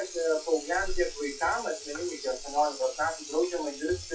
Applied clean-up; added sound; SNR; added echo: classical method WPE with log-MMSE.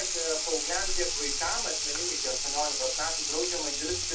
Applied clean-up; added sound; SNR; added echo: none; Sink (filling or washing) / Water tap, faucet; -4 dB; reverberation time 0.2 s.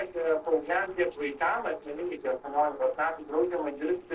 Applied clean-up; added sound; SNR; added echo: neural separator model SepFormer DNS4.